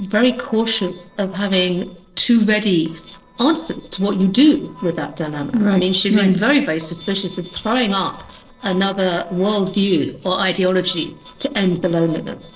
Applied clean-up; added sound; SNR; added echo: neural separator model SepFormer DNS4.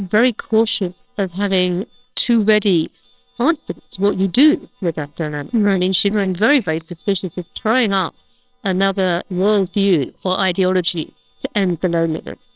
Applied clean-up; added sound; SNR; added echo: neural separator model SepFormer WHAMR!.